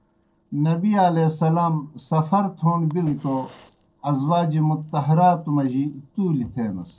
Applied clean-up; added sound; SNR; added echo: neural separator model SepFormer DNS4.